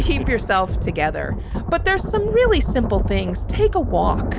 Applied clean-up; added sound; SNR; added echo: none; Thunder; 2 dB; none.